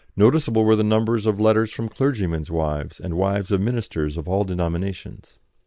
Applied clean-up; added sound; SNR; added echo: neural mask model Resemble Enhance denoiser.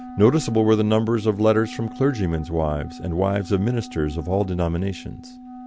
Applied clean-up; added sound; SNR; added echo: none; Wind instrument, woodwind instrument; 16 dB; none.